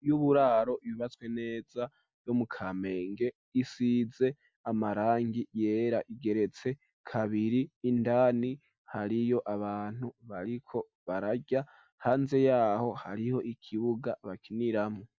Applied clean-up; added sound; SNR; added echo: none; none; none; none.